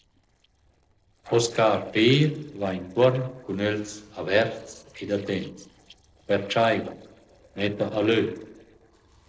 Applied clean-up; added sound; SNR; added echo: neural separator model SepFormer DNS4.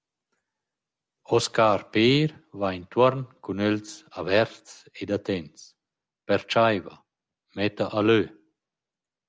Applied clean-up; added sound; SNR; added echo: none; none; none; none.